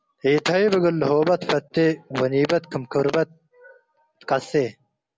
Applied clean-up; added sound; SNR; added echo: none; none; none; none.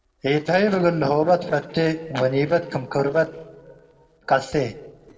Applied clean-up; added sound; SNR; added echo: neural separator model SepFormer DNS4.